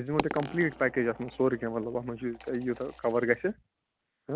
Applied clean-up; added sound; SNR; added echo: none; Coin (dropping) + Rattle (instrument); 11 dB; none.